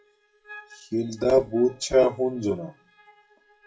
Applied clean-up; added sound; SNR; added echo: classical method WPE with log-MMSE.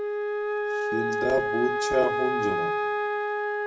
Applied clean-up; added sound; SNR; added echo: none; Wind instrument, woodwind instrument; -3 dB; reverberation time 0.4 s.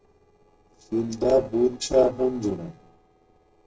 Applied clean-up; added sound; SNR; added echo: neural separator model SepFormer DNS4.